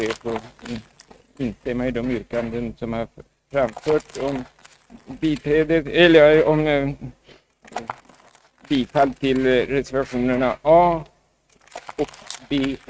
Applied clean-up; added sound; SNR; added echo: neural mask model RNNoise.